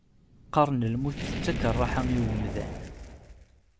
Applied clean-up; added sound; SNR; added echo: none; Fire; 5 dB; none.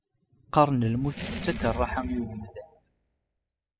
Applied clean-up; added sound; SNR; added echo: classical method spectral subtraction.